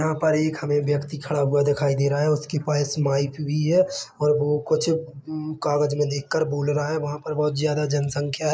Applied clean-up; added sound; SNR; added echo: neural mask model Resemble Enhance denoiser.